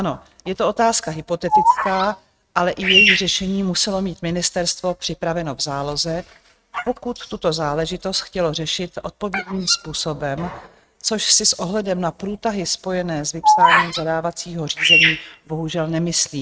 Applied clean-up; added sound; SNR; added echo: neural mask model RNNoise.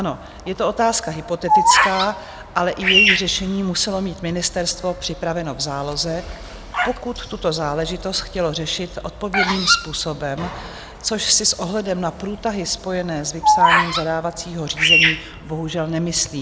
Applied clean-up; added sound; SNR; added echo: none; Bird vocalization, bird call, bird song; 0 dB; none.